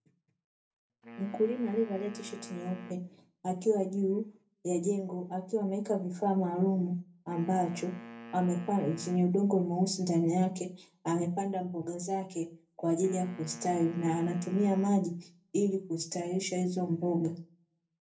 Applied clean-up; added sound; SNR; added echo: none; Wind instrument, woodwind instrument; 18 dB; reverberation time 0.3 s.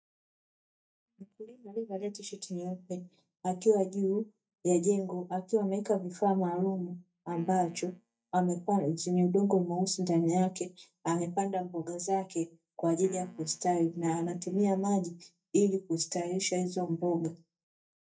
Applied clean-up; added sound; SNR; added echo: neural mask model DeepFilterNet 3.